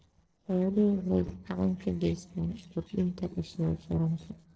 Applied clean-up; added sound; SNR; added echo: neural separator model SepFormer DNS4.